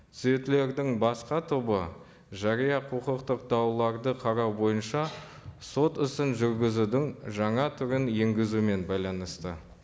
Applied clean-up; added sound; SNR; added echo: none; none; none; none.